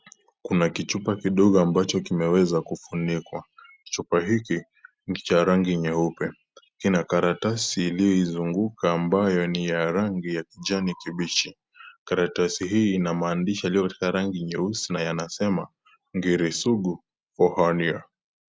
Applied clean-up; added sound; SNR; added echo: none; none; none; none.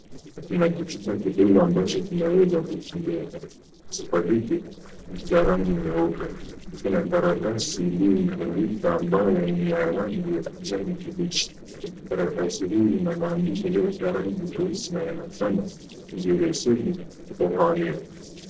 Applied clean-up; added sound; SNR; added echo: neural separator model SepFormer DNS4.